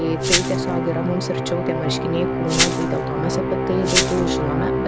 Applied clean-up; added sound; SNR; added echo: none; Glass + Musical instrument; -3 dB; none.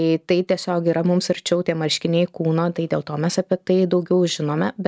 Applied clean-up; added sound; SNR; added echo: none; none; none; none.